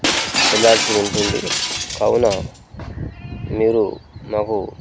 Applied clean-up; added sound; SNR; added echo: none; Shatter; 2 dB; none.